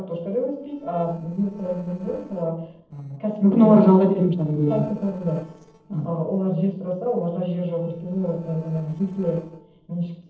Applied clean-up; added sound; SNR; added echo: neural separator model SepFormer DNS4.